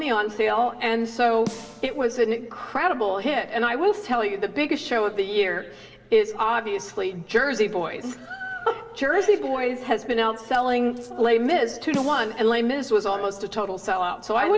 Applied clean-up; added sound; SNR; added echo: none; Snare drum; 16 dB; reverberation time 1.7 s.